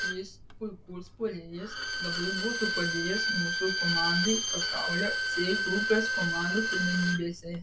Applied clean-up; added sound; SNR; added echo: none; Bowed string instrument; -1 dB; none.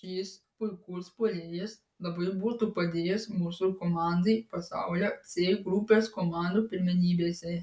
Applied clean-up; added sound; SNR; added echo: none; none; none; none.